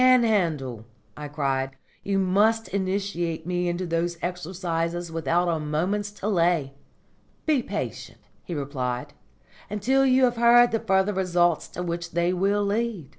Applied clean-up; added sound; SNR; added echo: none; none; none; none.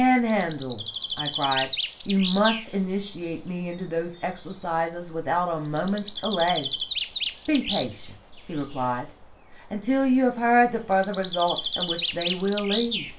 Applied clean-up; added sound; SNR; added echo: none; Bird; 6 dB; reverberation time 0.2 s.